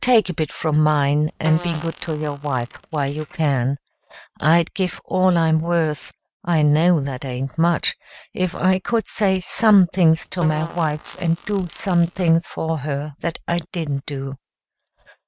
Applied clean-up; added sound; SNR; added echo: neural mask model RNNoise.